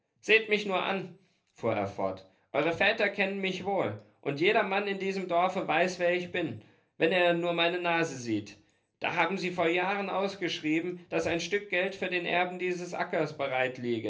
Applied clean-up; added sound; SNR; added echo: none; none; none; reverberation time 0.3 s.